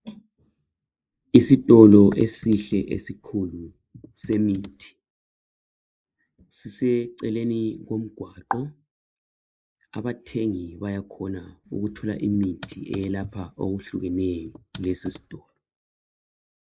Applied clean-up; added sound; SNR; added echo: neural mask model Resemble Enhance denoiser.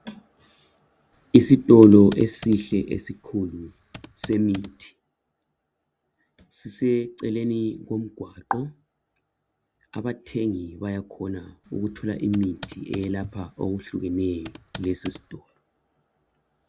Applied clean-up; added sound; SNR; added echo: none; Computer keyboard; 16 dB; none.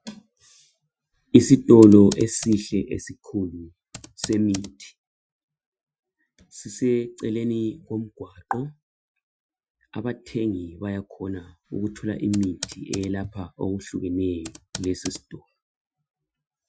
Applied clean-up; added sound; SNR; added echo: classical method Wiener filter.